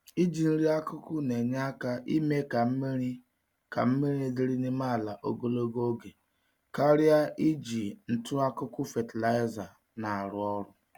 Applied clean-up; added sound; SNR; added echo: none; none; none; none.